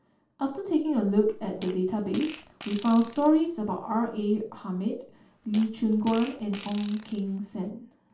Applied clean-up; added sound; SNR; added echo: none; Fart; 17 dB; reverberation time 0.3 s.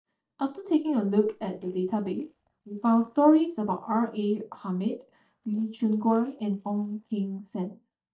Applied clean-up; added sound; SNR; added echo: neural mask model DeepFilterNet 3.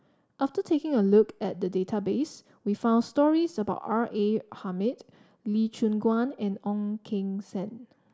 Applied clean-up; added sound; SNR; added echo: none; none; none; none.